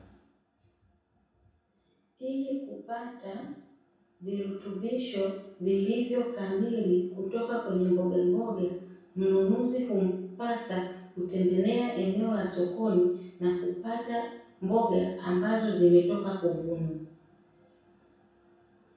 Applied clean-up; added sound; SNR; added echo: none; none; none; reverberation time 0.7 s.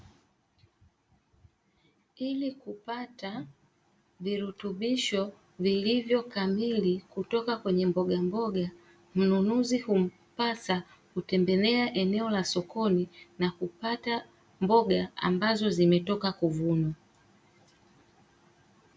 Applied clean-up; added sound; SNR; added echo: none; none; none; none.